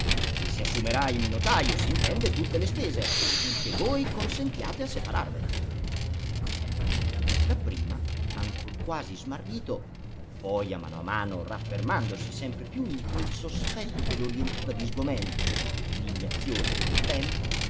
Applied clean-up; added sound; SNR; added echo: none; Respiratory sounds + Vehicle; -5 dB; none.